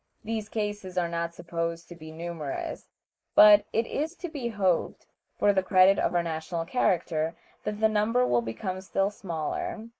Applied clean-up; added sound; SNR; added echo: neural mask model Resemble Enhance denoiser.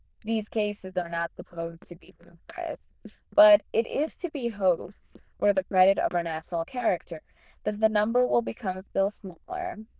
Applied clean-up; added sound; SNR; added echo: neural diffusion model UNIVERSE++.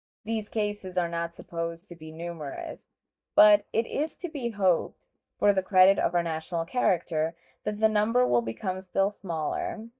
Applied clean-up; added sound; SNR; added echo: neural mask model DeepFilterNet 3.